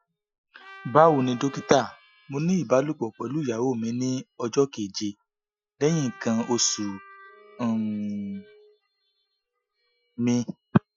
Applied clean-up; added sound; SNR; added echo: classical method Wiener filter.